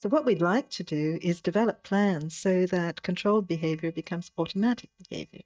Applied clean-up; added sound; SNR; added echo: neural mask model DeepFilterNet 3.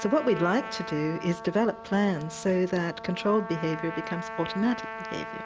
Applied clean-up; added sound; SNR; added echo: none; Trumpet; 11 dB; none.